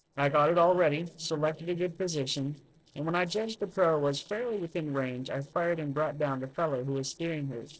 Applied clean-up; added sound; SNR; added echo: neural separator model SepFormer DNS4.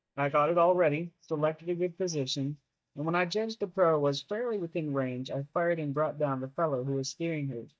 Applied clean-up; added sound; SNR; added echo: neural mask model DeepFilterNet 3.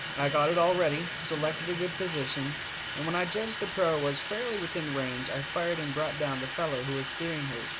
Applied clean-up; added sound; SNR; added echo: none; Sink (filling or washing) / Water tap, faucet; 4 dB; none.